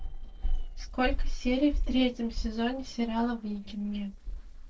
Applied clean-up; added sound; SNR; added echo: neural separator model SepFormer DNS4.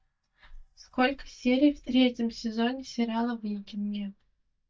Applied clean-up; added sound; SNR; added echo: neural mask model DeepFilterNet 3.